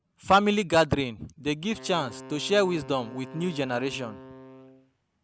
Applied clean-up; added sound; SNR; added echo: none; Wind instrument, woodwind instrument; 19 dB; none.